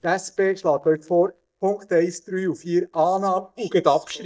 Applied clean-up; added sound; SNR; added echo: neural mask model DeepFilterNet 3.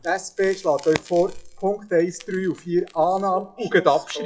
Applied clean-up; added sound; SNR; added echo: classical method WPE with log-MMSE.